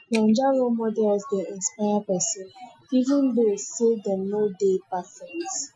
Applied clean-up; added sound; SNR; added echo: classical method Wiener filter.